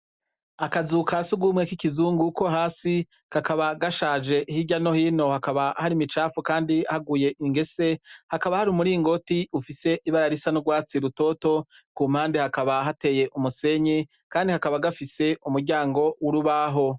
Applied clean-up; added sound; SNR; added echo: none; none; none; none.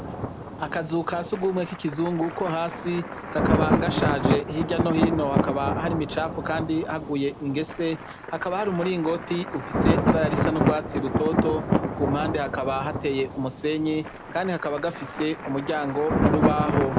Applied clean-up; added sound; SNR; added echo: none; Thunder; 0 dB; none.